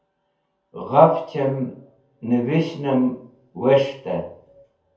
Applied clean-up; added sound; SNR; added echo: none; none; none; reverberation time 0.5 s.